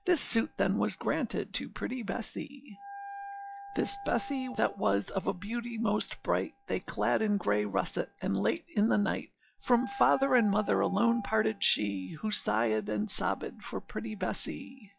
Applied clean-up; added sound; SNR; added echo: classical method log-MMSE.